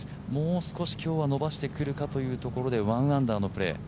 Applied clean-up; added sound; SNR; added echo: none; none; none; none.